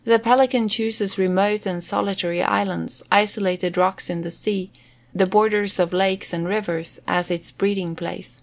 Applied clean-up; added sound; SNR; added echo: none; none; none; none.